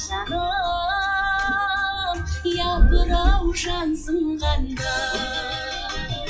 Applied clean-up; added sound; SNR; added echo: classical method WPE with log-MMSE.